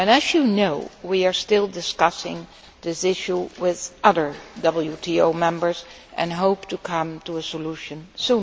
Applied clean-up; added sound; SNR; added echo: none; none; none; none.